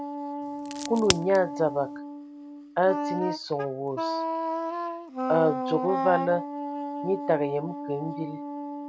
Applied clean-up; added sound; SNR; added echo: none; Crack + Wind instrument, woodwind instrument; 3 dB; none.